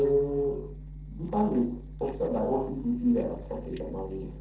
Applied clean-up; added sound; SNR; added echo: neural separator model SepFormer DNS4.